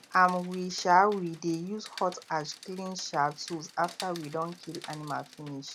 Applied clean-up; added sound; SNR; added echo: none; Rain; 19 dB; none.